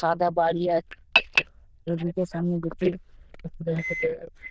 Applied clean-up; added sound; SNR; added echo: neural diffusion model UNIVERSE++.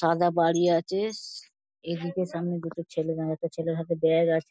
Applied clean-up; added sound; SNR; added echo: none; none; none; none.